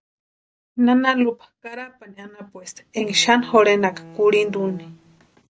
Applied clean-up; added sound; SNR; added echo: none; Bowed string instrument; 19 dB; none.